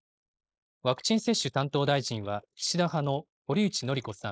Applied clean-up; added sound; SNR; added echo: neural mask model Resemble Enhance denoiser.